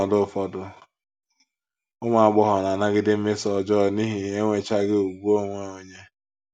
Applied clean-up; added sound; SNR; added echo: none; none; none; none.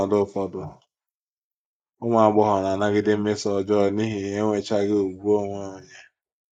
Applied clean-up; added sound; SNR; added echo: neural mask model Resemble Enhance denoiser.